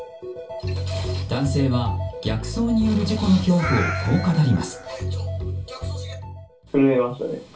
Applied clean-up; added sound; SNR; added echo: none; Meow; 10 dB; reverberation time 0.2 s.